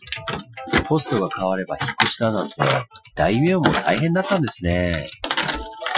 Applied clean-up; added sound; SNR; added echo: classical method Wiener filter.